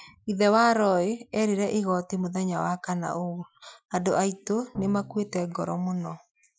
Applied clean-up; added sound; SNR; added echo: classical method Wiener filter.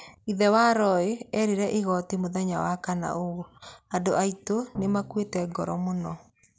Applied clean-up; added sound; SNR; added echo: none; Drum; 18 dB; none.